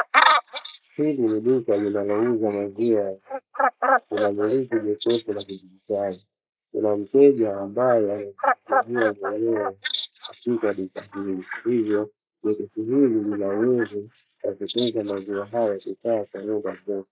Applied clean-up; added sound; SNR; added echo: neural mask model Resemble Enhance denoiser.